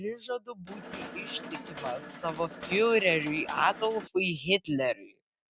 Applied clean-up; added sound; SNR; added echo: none; Mechanisms; 12 dB; none.